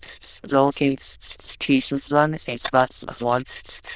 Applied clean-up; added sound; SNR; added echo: neural diffusion model UNIVERSE++.